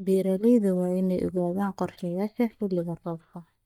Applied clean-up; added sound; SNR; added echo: neural mask model DeepFilterNet 3.